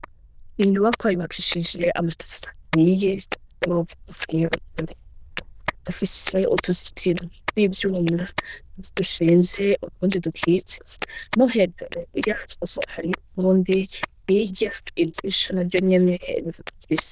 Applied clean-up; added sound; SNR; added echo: neural diffusion model UNIVERSE++.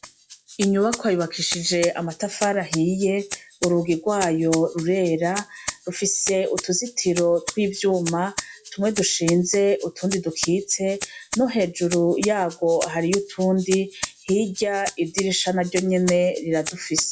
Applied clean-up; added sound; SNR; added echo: classical method log-MMSE.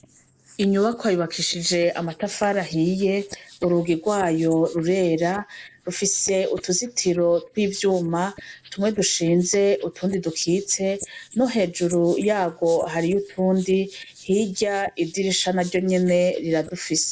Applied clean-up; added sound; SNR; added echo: neural mask model Resemble Enhance denoiser.